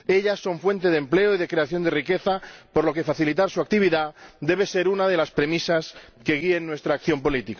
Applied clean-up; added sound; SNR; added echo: none; none; none; none.